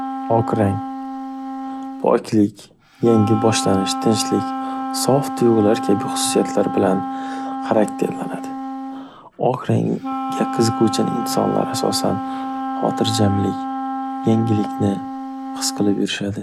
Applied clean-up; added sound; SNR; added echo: none; Wind instrument, woodwind instrument; 5 dB; none.